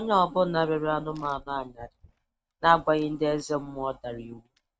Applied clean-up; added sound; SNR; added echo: neural mask model RNNoise.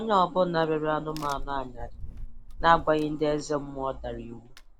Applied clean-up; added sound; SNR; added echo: none; Crack; 11 dB; none.